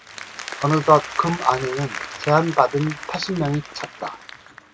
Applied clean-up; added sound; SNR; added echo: none; Applause; 12 dB; none.